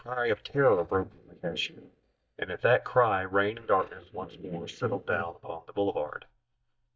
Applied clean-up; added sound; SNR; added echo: neural mask model DeepFilterNet 3.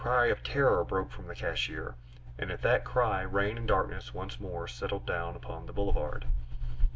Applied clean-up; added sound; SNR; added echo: none; none; none; none.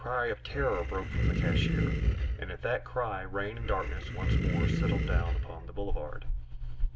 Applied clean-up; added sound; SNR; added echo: none; Animal; -4 dB; none.